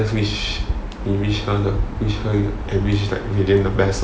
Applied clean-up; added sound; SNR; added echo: none; none; none; none.